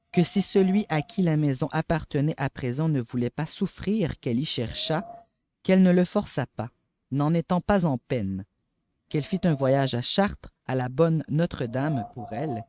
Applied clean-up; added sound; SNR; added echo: neural mask model RNNoise.